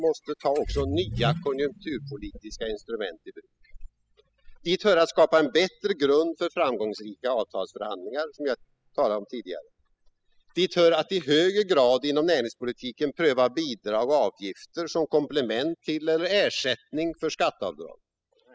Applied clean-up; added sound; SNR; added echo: classical method spectral subtraction.